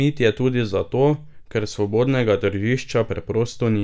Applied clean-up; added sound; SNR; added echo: none; none; none; none.